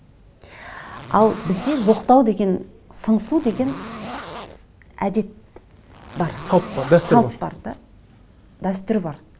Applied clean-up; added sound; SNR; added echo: none; Zipper (clothing); 14 dB; none.